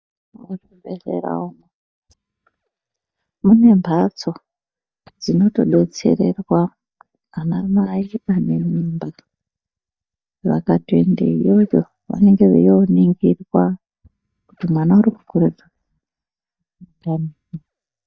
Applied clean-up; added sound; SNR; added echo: neural mask model DeepFilterNet 3.